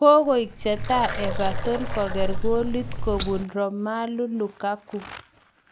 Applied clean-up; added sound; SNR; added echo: none; Water; 2 dB; none.